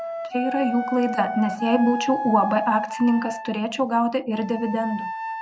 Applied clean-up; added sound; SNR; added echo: none; Wind instrument, woodwind instrument; 7 dB; none.